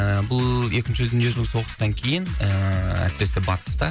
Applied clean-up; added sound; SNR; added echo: none; none; none; none.